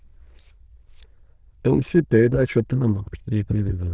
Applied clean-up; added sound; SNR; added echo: neural diffusion model UNIVERSE++.